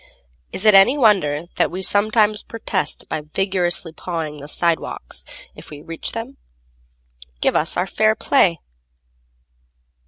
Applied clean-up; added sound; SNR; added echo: none; none; none; none.